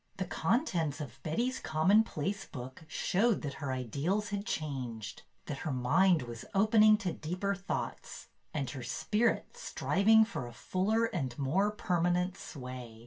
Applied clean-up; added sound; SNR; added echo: none; none; none; reverberation time 0.1 s.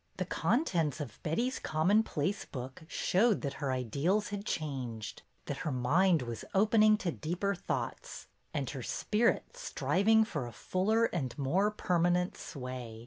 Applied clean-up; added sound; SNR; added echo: none; none; none; none.